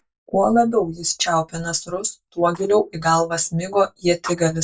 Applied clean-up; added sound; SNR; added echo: neural mask model DeepFilterNet 3.